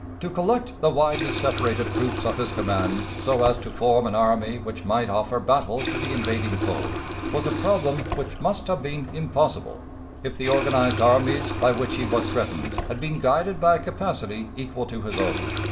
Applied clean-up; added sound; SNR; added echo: none; Water tap, faucet; 5 dB; reverberation time 1.6 s.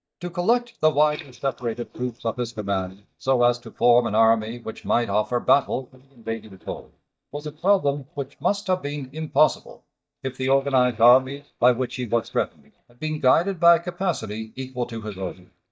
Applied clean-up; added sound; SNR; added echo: neural mask model DeepFilterNet 3.